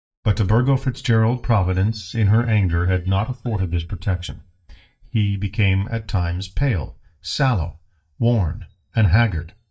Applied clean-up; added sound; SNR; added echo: neural mask model DeepFilterNet 3.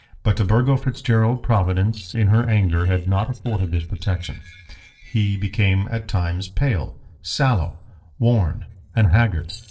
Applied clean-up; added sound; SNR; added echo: neural separator model SepFormer DNS4.